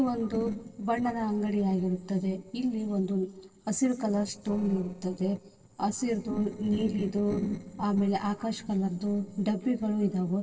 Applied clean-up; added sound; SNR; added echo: neural separator model SepFormer DNS4.